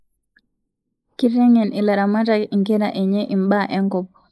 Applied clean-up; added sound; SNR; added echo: neural mask model Resemble Enhance denoiser.